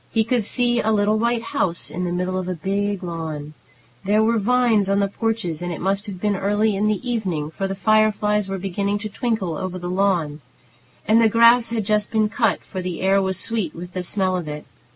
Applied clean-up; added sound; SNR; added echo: none; none; none; none.